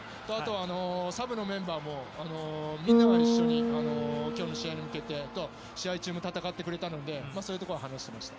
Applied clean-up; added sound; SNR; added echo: none; Bass guitar; -3 dB; none.